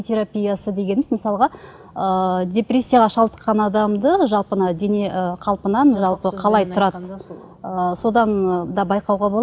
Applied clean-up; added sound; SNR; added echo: none; none; none; none.